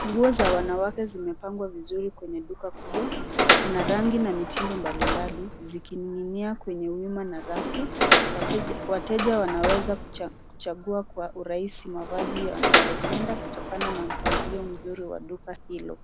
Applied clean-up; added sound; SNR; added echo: none; Door; -1 dB; none.